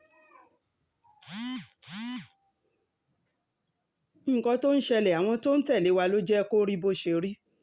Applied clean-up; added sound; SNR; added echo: none; none; none; none.